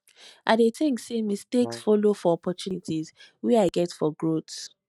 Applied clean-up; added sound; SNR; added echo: neural mask model RNNoise.